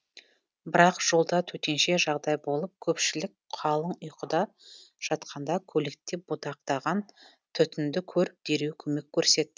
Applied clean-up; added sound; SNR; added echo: none; none; none; none.